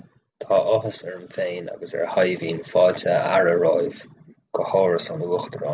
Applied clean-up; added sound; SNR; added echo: none; none; none; none.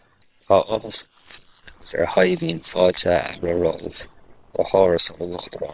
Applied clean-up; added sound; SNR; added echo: neural separator model SepFormer WHAM!.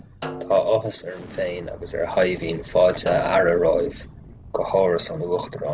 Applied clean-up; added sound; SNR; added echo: none; Explosion + Snare drum; 16 dB; none.